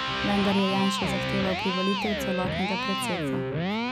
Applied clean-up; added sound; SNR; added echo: none; Electric guitar; 0 dB; none.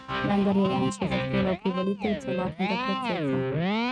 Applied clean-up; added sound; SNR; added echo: neural mask model RNNoise.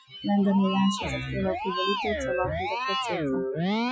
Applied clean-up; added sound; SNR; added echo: classical method Wiener filter.